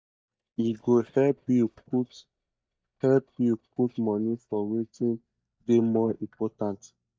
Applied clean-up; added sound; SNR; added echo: neural mask model DeepFilterNet 3.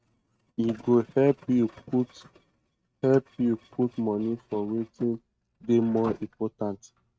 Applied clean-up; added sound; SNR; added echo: neural mask model RNNoise.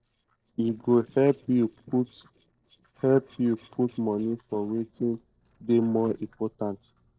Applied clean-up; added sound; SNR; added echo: neural separator model SepFormer DNS4.